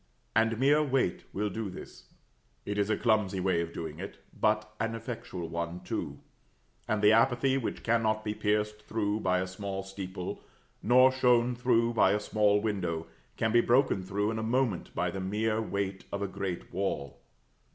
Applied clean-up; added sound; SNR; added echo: none; none; none; none.